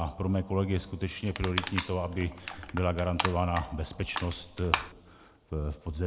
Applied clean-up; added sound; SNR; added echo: none; Crushing; 6 dB; none.